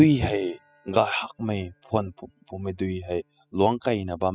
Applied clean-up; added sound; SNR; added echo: classical method spectral subtraction.